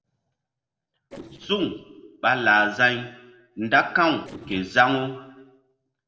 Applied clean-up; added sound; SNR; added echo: neural separator model SepFormer DNS4.